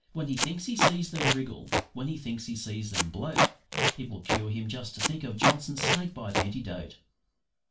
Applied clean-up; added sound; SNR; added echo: none; Packing tape, duct tape; -5 dB; reverberation time 0.3 s.